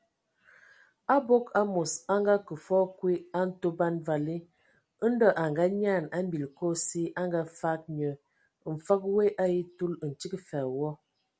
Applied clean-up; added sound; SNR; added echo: none; none; none; none.